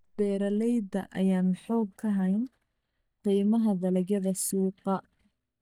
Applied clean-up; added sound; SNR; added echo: neural mask model DeepFilterNet 3.